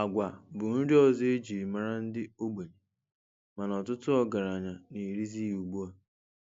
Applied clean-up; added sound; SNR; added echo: none; none; none; none.